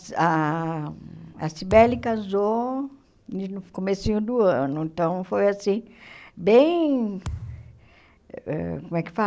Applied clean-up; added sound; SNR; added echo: none; Thump, thud; 15 dB; none.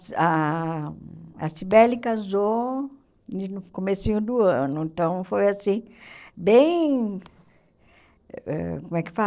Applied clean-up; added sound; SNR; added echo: neural separator model SepFormer DNS4.